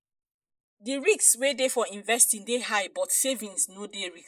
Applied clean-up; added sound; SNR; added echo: neural mask model Resemble Enhance denoiser.